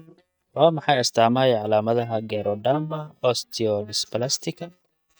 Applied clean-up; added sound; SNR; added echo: neural mask model DeepFilterNet 3.